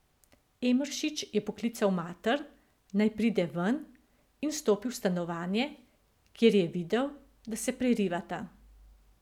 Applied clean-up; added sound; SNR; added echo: none; none; none; none.